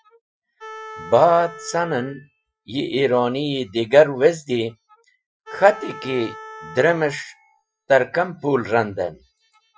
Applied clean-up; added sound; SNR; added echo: classical method Wiener filter.